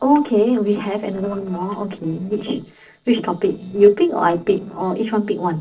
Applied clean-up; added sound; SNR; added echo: neural separator model SepFormer DNS4.